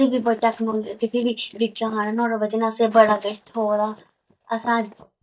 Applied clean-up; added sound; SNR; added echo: neural mask model DeepFilterNet 3.